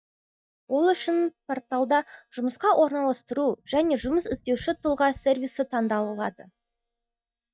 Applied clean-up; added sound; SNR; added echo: neural mask model DeepFilterNet 3.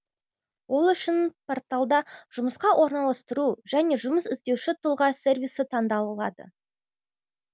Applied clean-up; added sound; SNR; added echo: none; none; none; none.